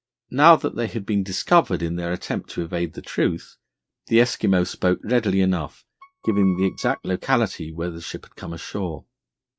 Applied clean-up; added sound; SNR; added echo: neural mask model RNNoise.